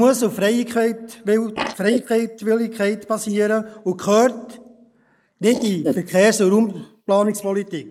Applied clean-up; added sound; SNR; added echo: neural mask model Resemble Enhance denoiser.